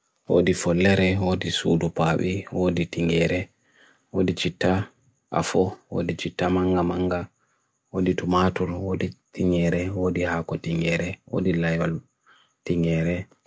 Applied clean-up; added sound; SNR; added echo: none; none; none; none.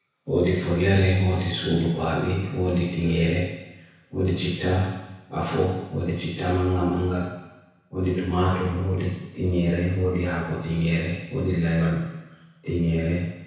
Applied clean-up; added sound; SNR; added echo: none; none; none; reverberation time 1.0 s.